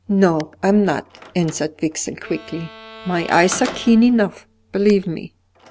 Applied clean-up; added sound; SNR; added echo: none; Bowed string instrument + Slam; 19 dB; none.